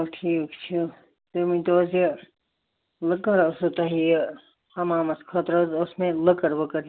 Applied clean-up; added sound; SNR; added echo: none; none; none; none.